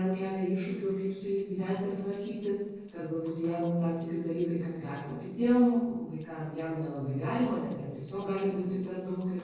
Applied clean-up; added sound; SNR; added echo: neural separator model SepFormer DNS4.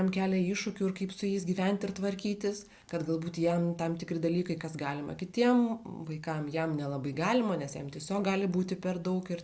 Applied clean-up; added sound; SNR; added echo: none; none; none; none.